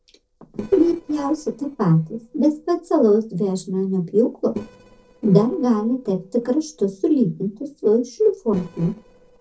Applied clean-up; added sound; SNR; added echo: neural separator model SepFormer DNS4.